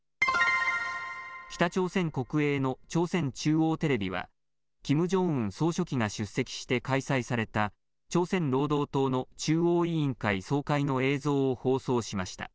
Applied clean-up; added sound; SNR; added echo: none; none; none; none.